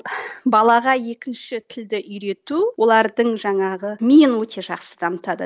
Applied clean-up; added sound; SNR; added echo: none; none; none; none.